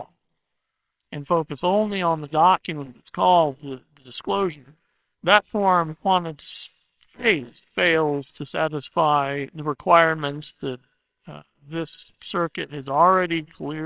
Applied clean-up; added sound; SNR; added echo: neural separator model SepFormer WHAMR!.